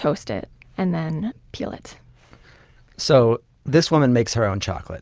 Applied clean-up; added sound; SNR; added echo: none; none; none; none.